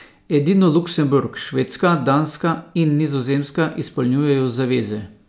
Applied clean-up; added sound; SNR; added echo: none; none; none; none.